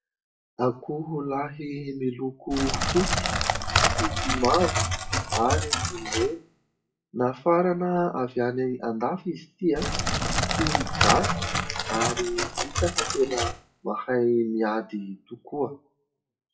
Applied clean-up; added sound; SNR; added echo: classical method WPE with log-MMSE.